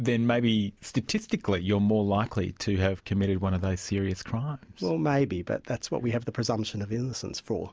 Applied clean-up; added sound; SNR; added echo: none; none; none; none.